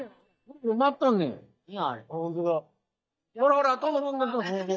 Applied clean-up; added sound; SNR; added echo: neural mask model DeepFilterNet 3.